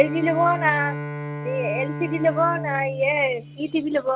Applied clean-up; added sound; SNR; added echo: none; Bowed string instrument; 8 dB; none.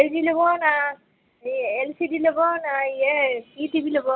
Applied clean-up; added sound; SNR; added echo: none; none; none; none.